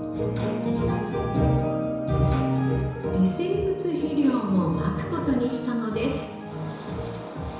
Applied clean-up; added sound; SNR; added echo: none; none; none; reverberation time 1.0 s.